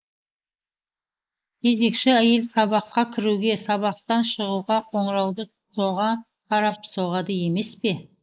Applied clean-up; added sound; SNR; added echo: neural mask model Resemble Enhance denoiser.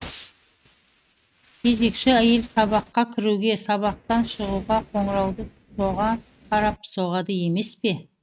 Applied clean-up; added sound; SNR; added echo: neural mask model RNNoise.